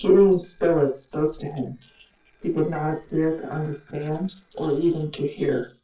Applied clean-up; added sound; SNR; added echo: neural separator model SepFormer DNS4.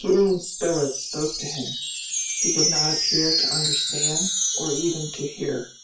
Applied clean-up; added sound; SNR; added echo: none; Wind chime; -1 dB; reverberation time 0.3 s.